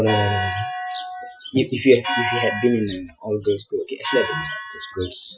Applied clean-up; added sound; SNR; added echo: classical method Wiener filter.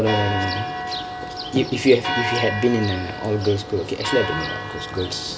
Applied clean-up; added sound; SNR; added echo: none; Church bell; 5 dB; none.